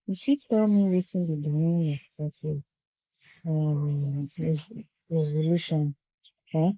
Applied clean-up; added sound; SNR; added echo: neural mask model Resemble Enhance denoiser.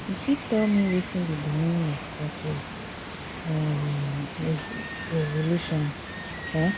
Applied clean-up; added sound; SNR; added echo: none; Water; 9 dB; none.